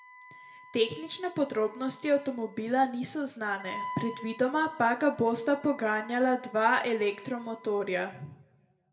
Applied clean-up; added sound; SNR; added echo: none; Wind instrument, woodwind instrument; 18 dB; reverberation time 0.5 s.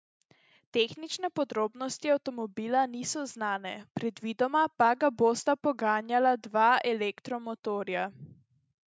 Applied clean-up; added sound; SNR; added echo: none; none; none; none.